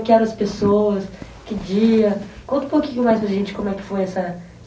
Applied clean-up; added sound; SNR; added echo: none; none; none; none.